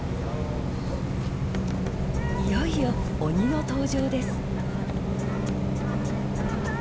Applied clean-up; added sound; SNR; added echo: none; Bus; -4 dB; none.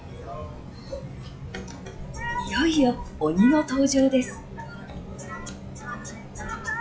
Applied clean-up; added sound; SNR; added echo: classical method log-MMSE.